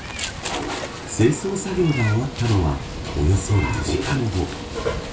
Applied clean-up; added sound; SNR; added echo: none; Meow; 8 dB; reverberation time 0.3 s.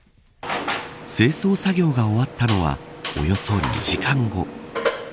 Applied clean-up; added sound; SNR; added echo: none; none; none; none.